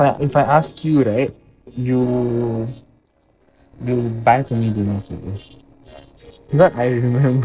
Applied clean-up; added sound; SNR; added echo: neural separator model SepFormer DNS4.